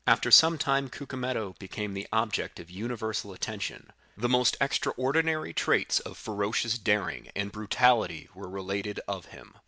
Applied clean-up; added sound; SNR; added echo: none; none; none; none.